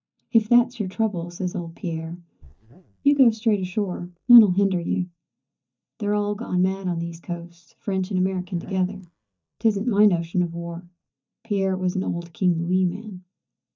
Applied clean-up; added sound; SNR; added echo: neural mask model DeepFilterNet 3.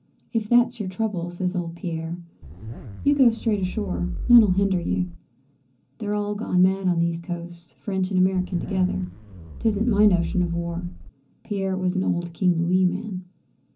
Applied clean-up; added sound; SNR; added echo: none; Zipper (clothing); 8 dB; reverberation time 0.3 s.